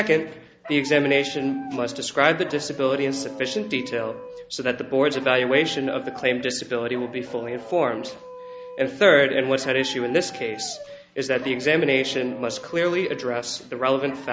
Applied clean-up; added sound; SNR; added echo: none; Dog; 17 dB; none.